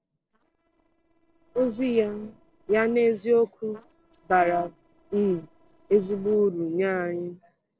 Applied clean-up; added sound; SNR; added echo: neural separator model SepFormer DNS4.